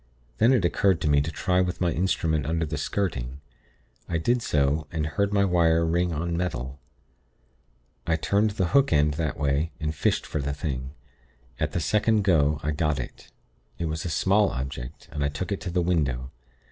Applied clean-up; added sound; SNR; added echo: none; none; none; none.